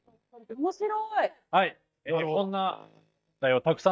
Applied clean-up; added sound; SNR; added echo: neural mask model DeepFilterNet 3.